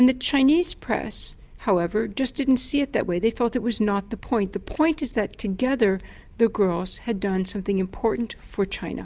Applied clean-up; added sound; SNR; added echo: none; none; none; none.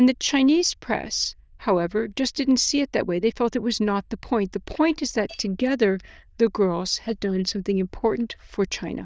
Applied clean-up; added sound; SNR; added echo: neural diffusion model UNIVERSE++.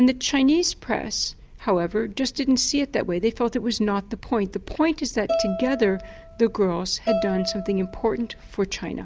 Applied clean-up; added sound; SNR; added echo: none; Bowed string instrument; 7 dB; none.